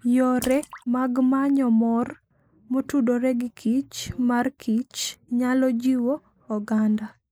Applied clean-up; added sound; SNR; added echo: neural mask model Resemble Enhance denoiser.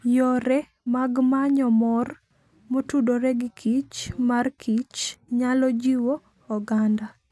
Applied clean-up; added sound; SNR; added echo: none; none; none; none.